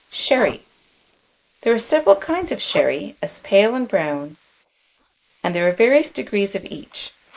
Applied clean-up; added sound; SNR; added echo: neural mask model Resemble Enhance denoiser.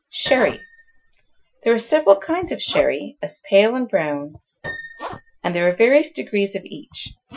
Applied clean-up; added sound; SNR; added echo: classical method Wiener filter.